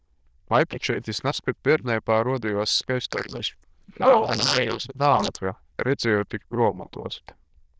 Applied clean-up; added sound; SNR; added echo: neural diffusion model UNIVERSE++.